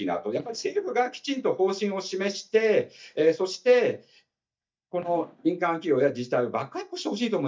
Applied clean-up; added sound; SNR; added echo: neural mask model DeepFilterNet 3.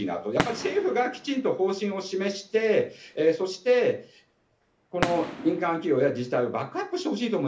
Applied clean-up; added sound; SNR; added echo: none; Fireworks; 12 dB; reverberation time 0.3 s.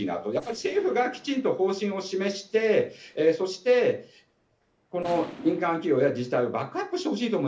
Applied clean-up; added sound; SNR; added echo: neural separator model SepFormer DNS4.